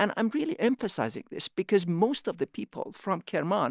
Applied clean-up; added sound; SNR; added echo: none; none; none; none.